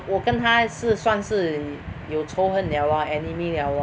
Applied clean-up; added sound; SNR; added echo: none; none; none; none.